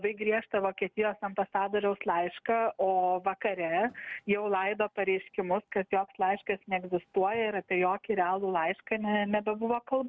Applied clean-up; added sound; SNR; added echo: none; none; none; none.